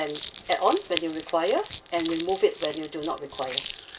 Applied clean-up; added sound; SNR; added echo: none; Crumpling, crinkling; 5 dB; reverberation time 0.2 s.